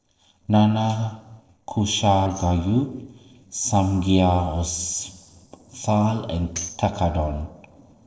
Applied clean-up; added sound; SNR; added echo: neural separator model SepFormer DNS4.